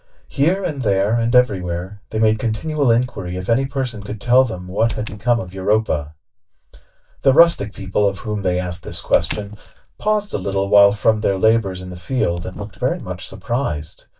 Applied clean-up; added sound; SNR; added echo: neural mask model DeepFilterNet 3.